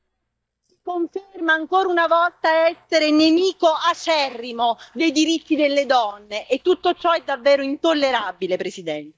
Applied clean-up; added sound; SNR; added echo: neural mask model DeepFilterNet 3.